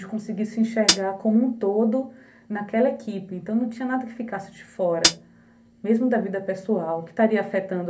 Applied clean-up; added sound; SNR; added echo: none; Hi-hat; 2 dB; reverberation time 0.3 s.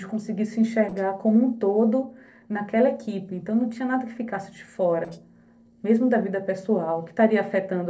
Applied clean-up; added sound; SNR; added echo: neural separator model SepFormer DNS4.